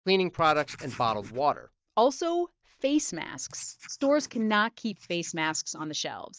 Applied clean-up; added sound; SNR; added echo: neural mask model DeepFilterNet 3.